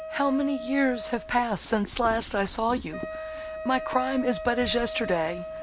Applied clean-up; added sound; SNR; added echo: none; Wind instrument, woodwind instrument; 10 dB; none.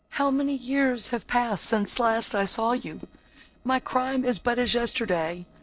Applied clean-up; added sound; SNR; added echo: neural separator model SepFormer DNS4.